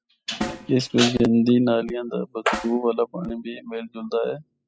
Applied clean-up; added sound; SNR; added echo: classical method spectral subtraction.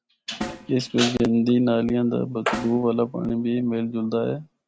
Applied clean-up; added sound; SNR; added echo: none; Snare drum; 16 dB; none.